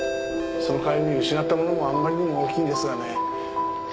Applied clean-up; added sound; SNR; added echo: none; Ringtone; 16 dB; none.